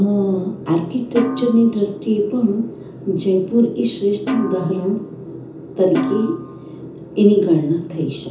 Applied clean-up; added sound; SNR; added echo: none; Snare drum; 10 dB; reverberation time 0.6 s.